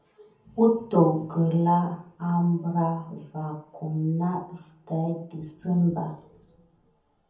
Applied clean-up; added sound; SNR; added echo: none; none; none; reverberation time 0.7 s.